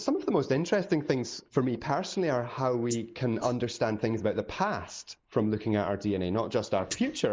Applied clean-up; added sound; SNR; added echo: neural mask model Resemble Enhance denoiser.